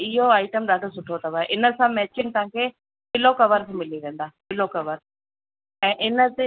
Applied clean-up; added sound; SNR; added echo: none; none; none; none.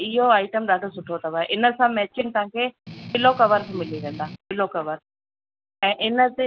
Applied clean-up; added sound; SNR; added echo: none; Strum; 14 dB; none.